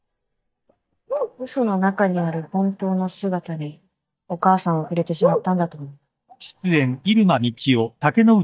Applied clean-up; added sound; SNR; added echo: neural mask model DeepFilterNet 3.